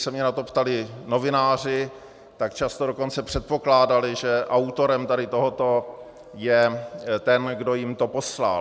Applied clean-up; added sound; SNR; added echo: none; none; none; none.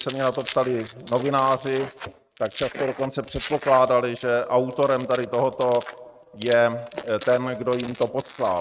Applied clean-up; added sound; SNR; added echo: neural mask model RNNoise.